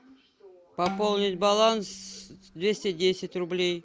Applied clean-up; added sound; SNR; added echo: none; Bowed string instrument; 12 dB; none.